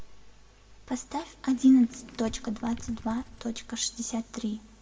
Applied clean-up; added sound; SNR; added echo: none; Crumpling, crinkling; 17 dB; reverberation time 1.3 s.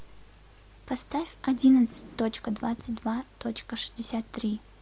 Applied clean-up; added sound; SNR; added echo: none; none; none; none.